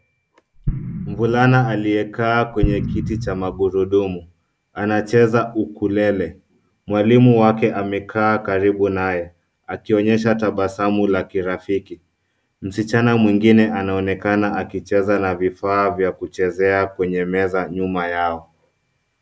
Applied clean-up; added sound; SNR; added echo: none; Explosion; 8 dB; none.